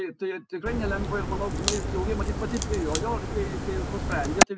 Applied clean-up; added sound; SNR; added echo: none; Crack; -4 dB; none.